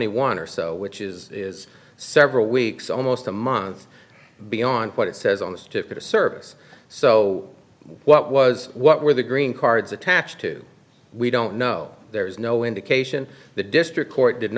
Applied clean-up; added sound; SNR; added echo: none; none; none; none.